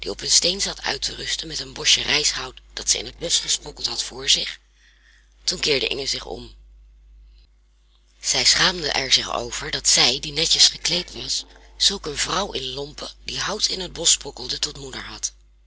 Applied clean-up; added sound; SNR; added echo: neural separator model SepFormer DNS4.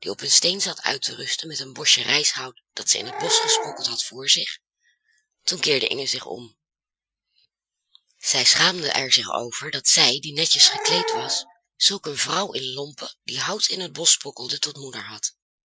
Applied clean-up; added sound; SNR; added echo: classical method Wiener filter.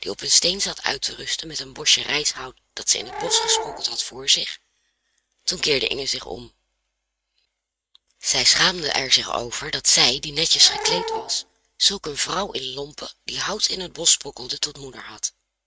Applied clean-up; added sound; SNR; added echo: neural mask model RNNoise.